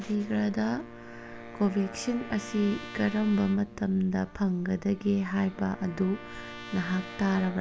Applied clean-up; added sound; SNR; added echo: none; Wind instrument, woodwind instrument + Trumpet; 15 dB; none.